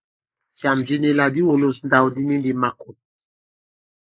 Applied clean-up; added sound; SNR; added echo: neural mask model Resemble Enhance denoiser.